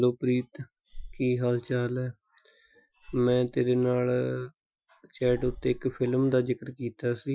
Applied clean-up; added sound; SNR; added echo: classical method Wiener filter.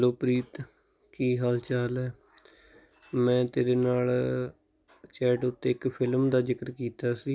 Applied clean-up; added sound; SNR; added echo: none; none; none; none.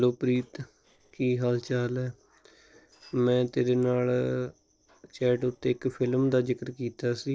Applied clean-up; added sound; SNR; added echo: neural separator model SepFormer DNS4.